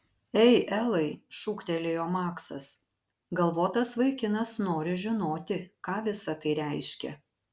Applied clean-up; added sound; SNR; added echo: none; none; none; none.